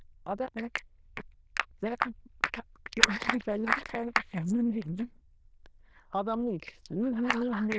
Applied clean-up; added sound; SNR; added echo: neural diffusion model UNIVERSE++.